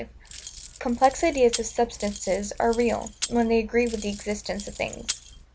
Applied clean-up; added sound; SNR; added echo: none; Keys jangling; 13 dB; none.